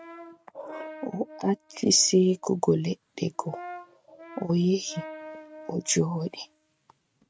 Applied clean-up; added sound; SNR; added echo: neural mask model RNNoise.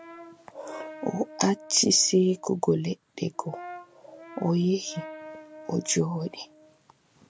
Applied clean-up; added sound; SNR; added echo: none; Brass instrument; 17 dB; none.